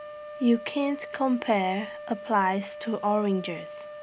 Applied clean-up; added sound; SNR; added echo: none; Wind instrument, woodwind instrument; 13 dB; none.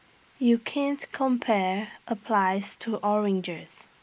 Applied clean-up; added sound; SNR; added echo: neural mask model Resemble Enhance denoiser.